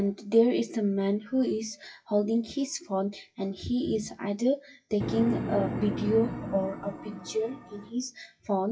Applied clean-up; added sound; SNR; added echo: classical method WPE with log-MMSE.